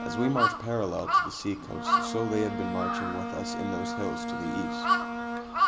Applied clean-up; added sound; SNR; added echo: none; Bowed string instrument + Crow; -3 dB; none.